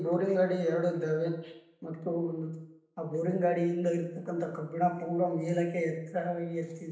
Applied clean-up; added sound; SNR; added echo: none; none; none; reverberation time 0.8 s.